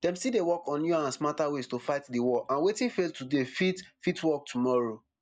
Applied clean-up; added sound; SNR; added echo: none; none; none; none.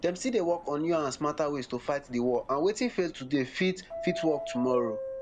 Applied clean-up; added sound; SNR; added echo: none; Subway, metro, underground; 12 dB; none.